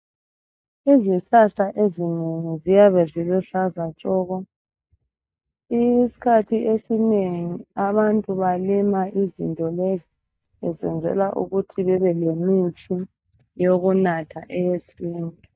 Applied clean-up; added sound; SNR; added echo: neural mask model DeepFilterNet 3.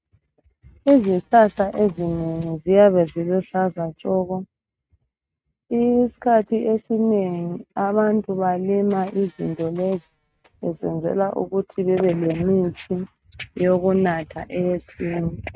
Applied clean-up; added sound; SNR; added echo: neural mask model RNNoise.